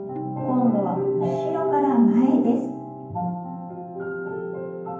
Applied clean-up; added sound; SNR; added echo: none; Tabla; 18 dB; reverberation time 0.9 s.